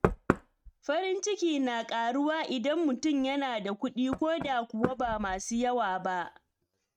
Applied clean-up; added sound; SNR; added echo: neural mask model RNNoise.